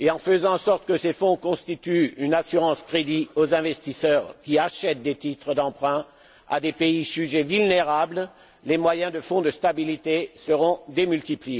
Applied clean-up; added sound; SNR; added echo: none; none; none; none.